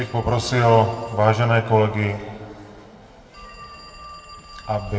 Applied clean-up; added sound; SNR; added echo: none; Telephone; 20 dB; reverberation time 1.5 s.